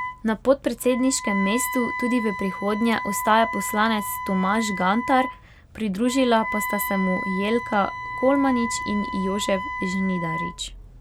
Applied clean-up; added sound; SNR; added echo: none; Wind instrument, woodwind instrument; 7 dB; none.